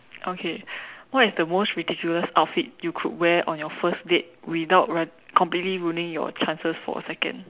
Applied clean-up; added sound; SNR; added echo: none; none; none; none.